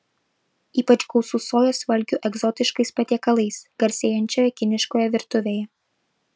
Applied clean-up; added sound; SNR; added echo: none; none; none; none.